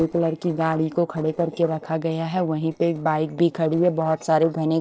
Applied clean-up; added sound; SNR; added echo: neural separator model SepFormer DNS4.